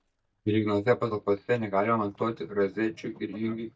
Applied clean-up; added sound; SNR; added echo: neural mask model DeepFilterNet 3.